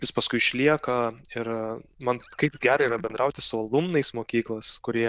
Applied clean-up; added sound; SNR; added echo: neural diffusion model UNIVERSE++.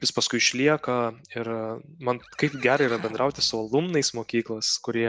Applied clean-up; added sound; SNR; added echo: none; Livestock, farm animals, working animals; 17 dB; none.